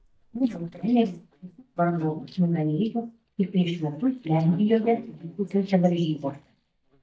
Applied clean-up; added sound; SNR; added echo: neural mask model DeepFilterNet 3.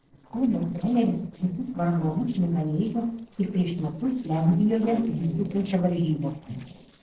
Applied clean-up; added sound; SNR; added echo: neural separator model SepFormer DNS4.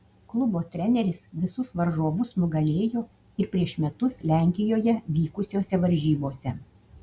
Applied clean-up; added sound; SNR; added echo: none; none; none; none.